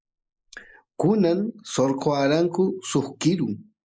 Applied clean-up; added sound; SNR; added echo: neural mask model Resemble Enhance denoiser.